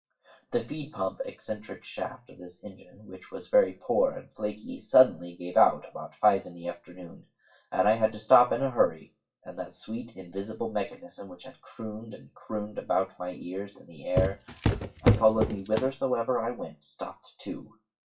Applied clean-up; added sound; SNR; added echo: classical method WPE with log-MMSE.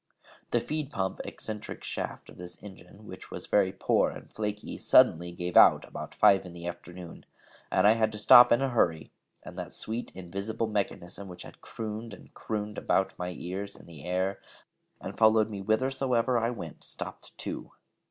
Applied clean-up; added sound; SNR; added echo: none; none; none; none.